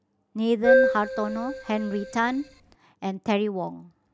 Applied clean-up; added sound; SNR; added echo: none; Keyboard (musical); -3 dB; none.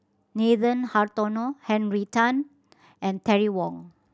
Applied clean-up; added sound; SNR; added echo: none; none; none; none.